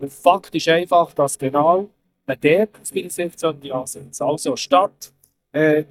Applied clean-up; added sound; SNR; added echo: neural mask model DeepFilterNet 3.